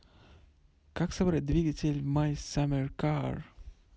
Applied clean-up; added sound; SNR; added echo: none; none; none; none.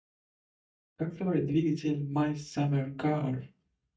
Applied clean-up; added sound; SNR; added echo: neural mask model DeepFilterNet 3.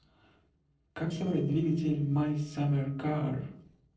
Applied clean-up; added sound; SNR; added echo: neural separator model SepFormer DNS4.